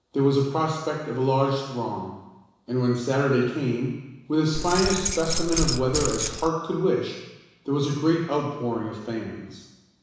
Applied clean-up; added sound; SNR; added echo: none; Keys jangling; 2 dB; reverberation time 1.0 s.